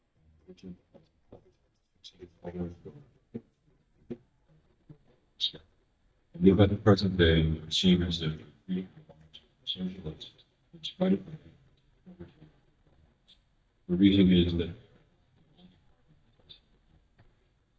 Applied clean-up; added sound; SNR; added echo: neural mask model DeepFilterNet 3.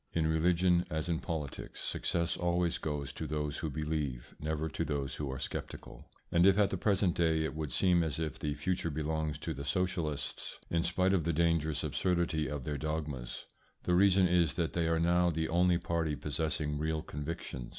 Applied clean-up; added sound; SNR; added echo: none; none; none; none.